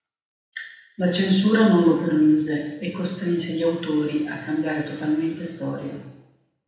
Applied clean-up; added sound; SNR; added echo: none; none; none; reverberation time 0.8 s.